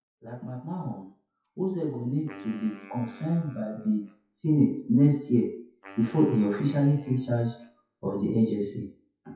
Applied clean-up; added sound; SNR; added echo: classical method WPE with log-MMSE.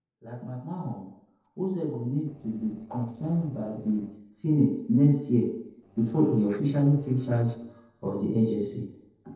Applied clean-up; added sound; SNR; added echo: neural separator model SepFormer DNS4.